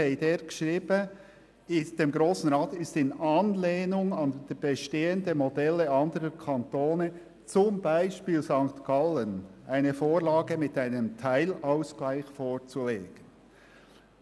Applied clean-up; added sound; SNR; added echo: none; none; none; none.